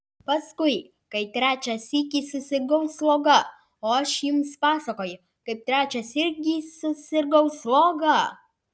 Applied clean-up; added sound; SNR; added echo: none; none; none; none.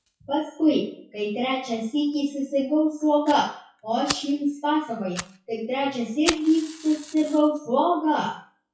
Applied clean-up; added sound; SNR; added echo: classical method WPE with log-MMSE.